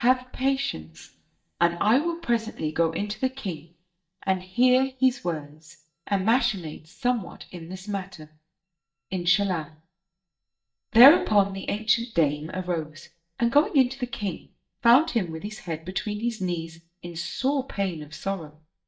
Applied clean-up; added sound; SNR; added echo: neural mask model DeepFilterNet 3.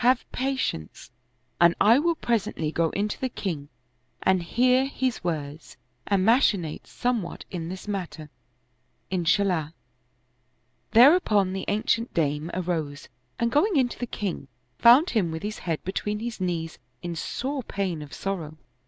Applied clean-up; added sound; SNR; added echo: none; none; none; none.